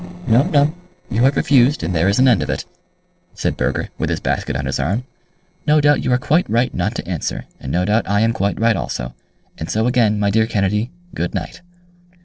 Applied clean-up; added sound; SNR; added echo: neural separator model SepFormer DNS4.